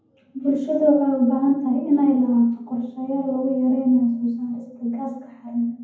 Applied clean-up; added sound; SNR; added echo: none; none; none; reverberation time 0.9 s.